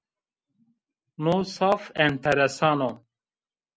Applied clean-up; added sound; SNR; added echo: none; none; none; none.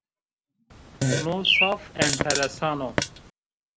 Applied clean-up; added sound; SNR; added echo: none; Bird + Fart; -4 dB; none.